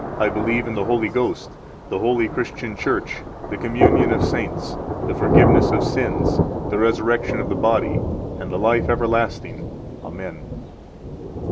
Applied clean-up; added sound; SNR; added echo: none; Thunder; -1 dB; none.